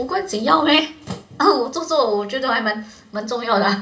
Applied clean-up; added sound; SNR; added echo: none; none; none; reverberation time 0.5 s.